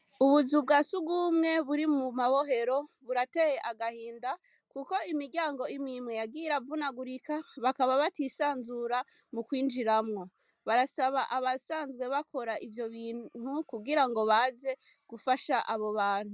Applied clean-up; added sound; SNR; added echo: none; none; none; none.